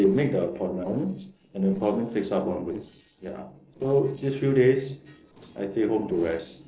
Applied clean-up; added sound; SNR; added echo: neural separator model SepFormer DNS4.